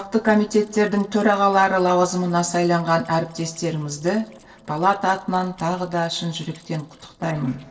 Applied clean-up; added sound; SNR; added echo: neural separator model SepFormer DNS4.